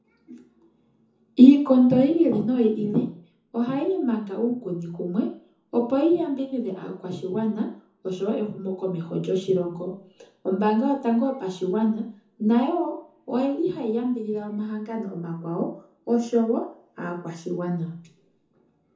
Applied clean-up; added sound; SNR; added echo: none; none; none; reverberation time 0.6 s.